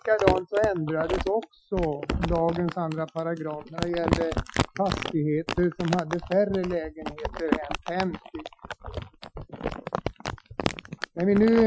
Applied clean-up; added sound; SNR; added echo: classical method Wiener filter.